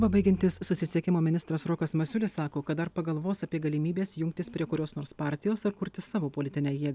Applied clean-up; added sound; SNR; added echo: none; none; none; none.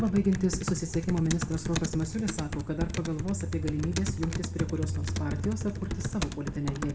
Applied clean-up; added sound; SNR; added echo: none; Computer keyboard; 2 dB; reverberation time 0.8 s.